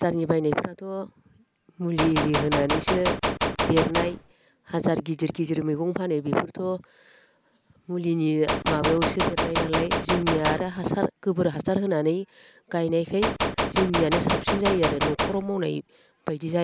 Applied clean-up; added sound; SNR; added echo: none; Gunshot, gunfire; -1 dB; none.